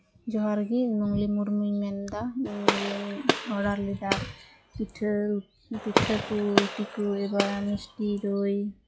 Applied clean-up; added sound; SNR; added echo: classical method log-MMSE.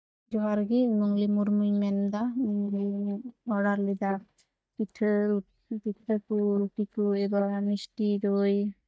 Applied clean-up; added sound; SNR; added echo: neural mask model DeepFilterNet 3.